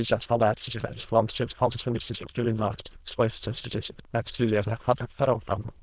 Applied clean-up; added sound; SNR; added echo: neural diffusion model UNIVERSE++.